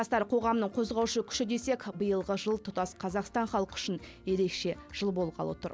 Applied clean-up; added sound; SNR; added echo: none; none; none; none.